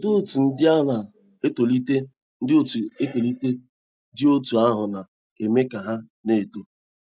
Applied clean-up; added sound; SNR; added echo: none; none; none; none.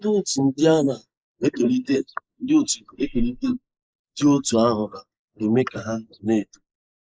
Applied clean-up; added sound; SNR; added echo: neural mask model Resemble Enhance denoiser.